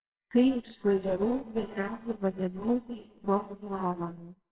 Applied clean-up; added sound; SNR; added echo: neural separator model SepFormer WHAMR!.